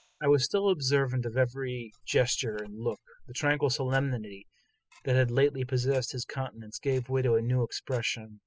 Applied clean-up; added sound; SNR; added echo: classical method spectral subtraction.